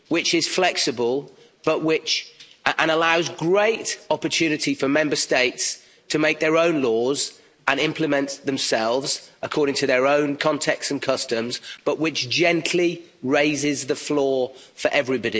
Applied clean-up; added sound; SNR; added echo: none; none; none; none.